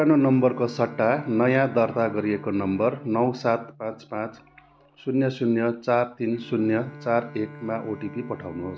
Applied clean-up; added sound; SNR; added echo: none; Bowed string instrument; 19 dB; none.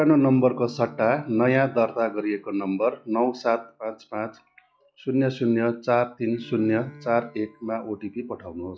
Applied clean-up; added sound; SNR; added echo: classical method log-MMSE.